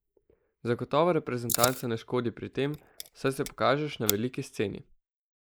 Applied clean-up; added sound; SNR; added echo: neural mask model Resemble Enhance denoiser.